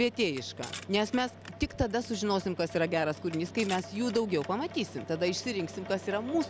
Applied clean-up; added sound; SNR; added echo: none; Crushing; 20 dB; none.